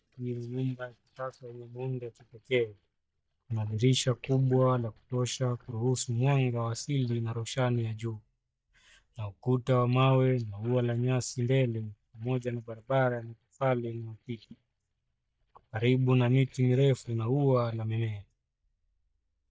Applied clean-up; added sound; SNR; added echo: neural mask model DeepFilterNet 3.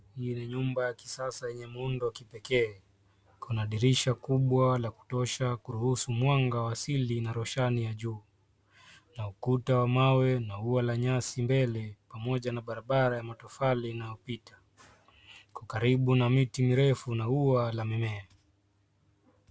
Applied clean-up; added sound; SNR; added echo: none; none; none; none.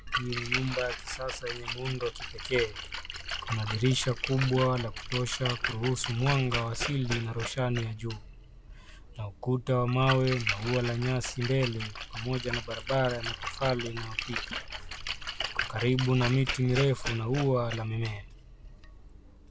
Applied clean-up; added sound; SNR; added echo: none; Splash, splatter; 6 dB; none.